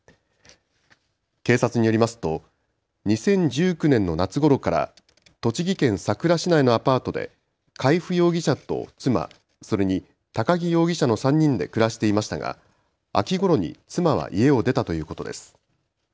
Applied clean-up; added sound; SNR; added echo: none; none; none; none.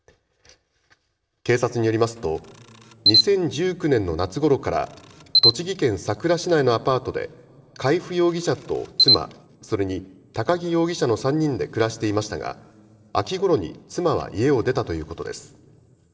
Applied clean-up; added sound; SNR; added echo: none; Camera; 0 dB; reverberation time 2.2 s.